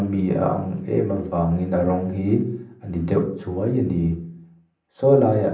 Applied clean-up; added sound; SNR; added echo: none; none; none; reverberation time 0.6 s.